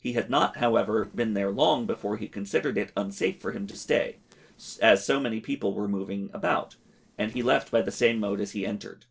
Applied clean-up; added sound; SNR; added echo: neural separator model SepFormer DNS4.